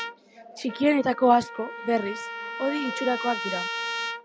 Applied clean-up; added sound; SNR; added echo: none; Trumpet; 8 dB; none.